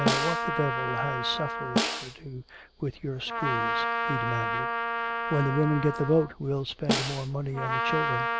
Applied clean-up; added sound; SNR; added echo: none; Snare drum + Trumpet; 0 dB; none.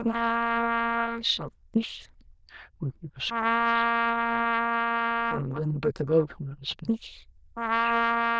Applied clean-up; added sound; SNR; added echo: neural diffusion model UNIVERSE++.